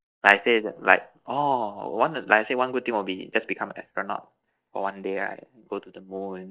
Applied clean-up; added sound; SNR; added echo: neural mask model DeepFilterNet 3.